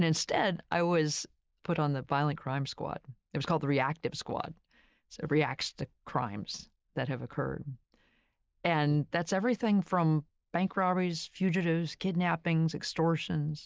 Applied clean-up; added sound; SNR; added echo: none; none; none; none.